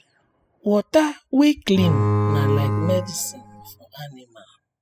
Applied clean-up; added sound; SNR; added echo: classical method spectral subtraction.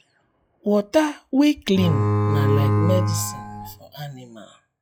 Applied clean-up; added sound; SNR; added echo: classical method log-MMSE.